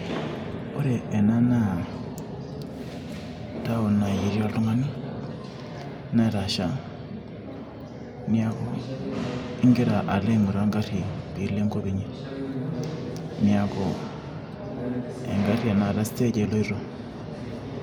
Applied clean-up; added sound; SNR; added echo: none; none; none; none.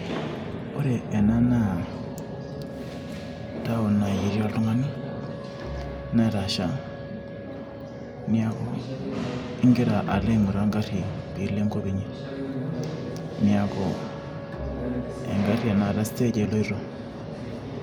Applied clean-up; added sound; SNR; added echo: none; Wind instrument, woodwind instrument + Bowed string instrument; 16 dB; none.